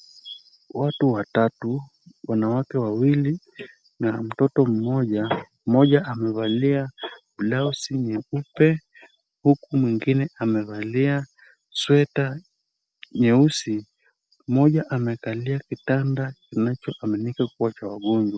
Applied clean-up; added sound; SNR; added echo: none; none; none; none.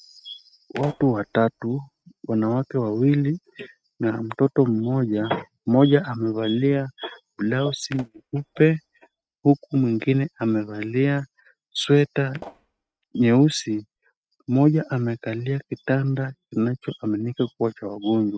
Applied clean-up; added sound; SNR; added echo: neural mask model RNNoise.